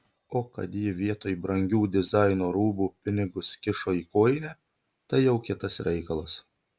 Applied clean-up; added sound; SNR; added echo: none; none; none; none.